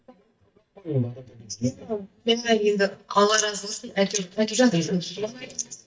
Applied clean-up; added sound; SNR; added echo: neural mask model DeepFilterNet 3.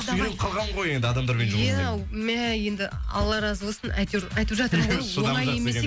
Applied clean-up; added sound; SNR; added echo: none; none; none; none.